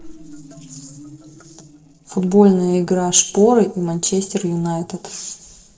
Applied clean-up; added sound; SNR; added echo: neural separator model SepFormer DNS4.